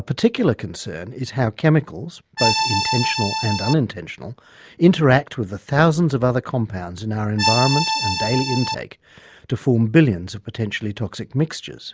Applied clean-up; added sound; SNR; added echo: none; Accordion; 1 dB; none.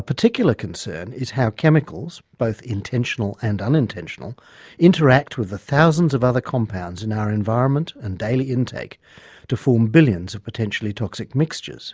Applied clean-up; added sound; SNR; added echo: none; none; none; none.